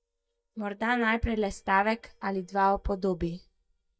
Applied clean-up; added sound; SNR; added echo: neural mask model DeepFilterNet 3.